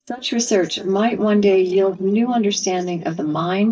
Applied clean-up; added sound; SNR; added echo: neural mask model DeepFilterNet 3.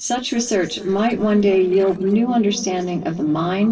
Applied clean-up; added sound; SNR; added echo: neural separator model SepFormer DNS4.